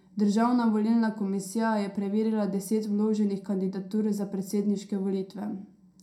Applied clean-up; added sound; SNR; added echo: none; none; none; reverberation time 0.2 s.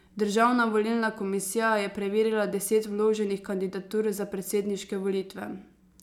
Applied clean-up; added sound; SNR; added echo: none; none; none; none.